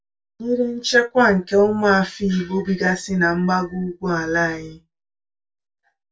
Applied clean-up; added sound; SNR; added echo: none; none; none; reverberation time 0.2 s.